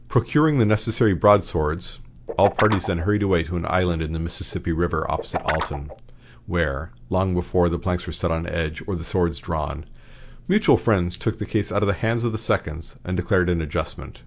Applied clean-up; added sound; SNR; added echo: none; Guitar; 10 dB; none.